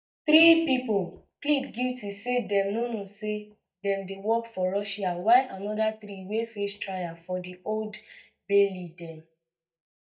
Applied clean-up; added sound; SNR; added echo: neural mask model DeepFilterNet 3.